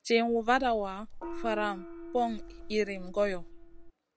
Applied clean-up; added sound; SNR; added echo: none; Wind + Gong; 10 dB; none.